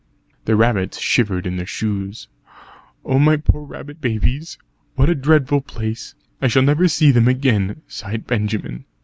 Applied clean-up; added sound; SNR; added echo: none; none; none; none.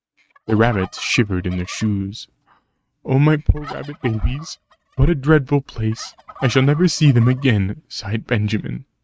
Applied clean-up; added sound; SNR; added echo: neural mask model RNNoise.